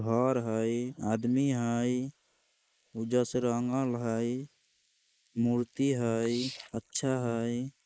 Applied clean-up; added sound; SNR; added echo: neural mask model Resemble Enhance denoiser.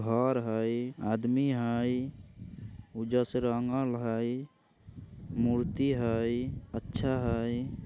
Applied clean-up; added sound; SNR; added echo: none; none; none; none.